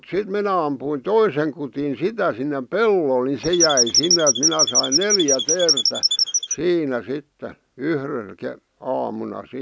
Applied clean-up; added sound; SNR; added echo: none; Squeak / Chirp, tweet; -2 dB; none.